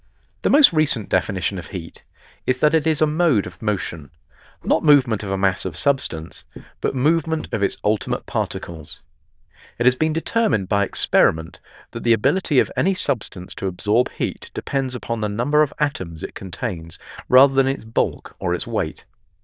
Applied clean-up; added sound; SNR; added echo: neural diffusion model UNIVERSE++.